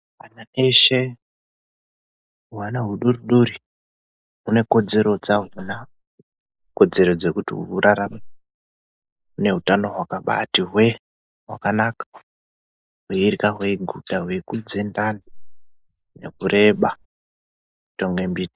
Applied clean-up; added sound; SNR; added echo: neural mask model Resemble Enhance denoiser.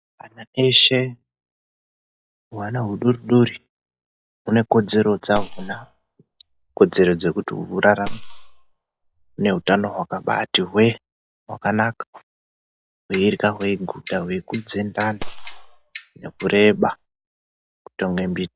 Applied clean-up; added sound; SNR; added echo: classical method log-MMSE.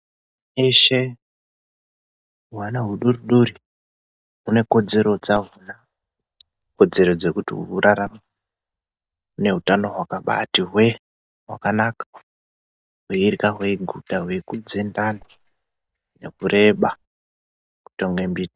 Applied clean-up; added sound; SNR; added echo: neural mask model DeepFilterNet 3.